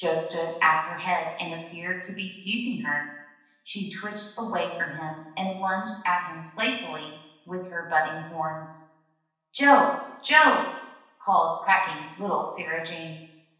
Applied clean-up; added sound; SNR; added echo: none; none; none; reverberation time 0.9 s.